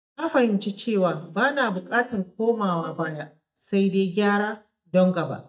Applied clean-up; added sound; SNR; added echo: neural mask model DeepFilterNet 3.